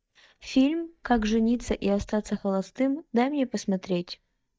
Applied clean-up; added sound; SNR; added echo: neural mask model DeepFilterNet 3.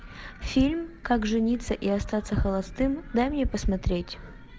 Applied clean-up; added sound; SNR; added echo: none; Thunder; 17 dB; none.